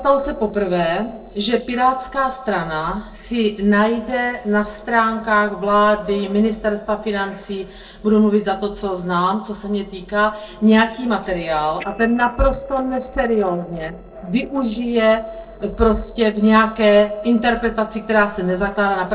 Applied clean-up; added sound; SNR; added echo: neural separator model SepFormer DNS4.